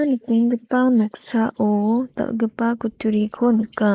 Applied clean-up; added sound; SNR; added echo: neural mask model Resemble Enhance denoiser.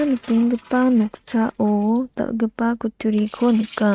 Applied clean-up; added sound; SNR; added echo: neural mask model RNNoise.